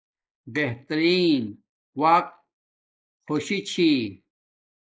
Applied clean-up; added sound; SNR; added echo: neural mask model Resemble Enhance denoiser.